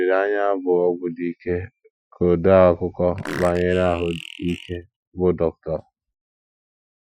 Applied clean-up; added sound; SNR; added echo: classical method Wiener filter.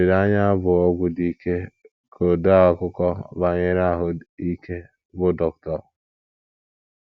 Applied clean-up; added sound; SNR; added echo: none; none; none; none.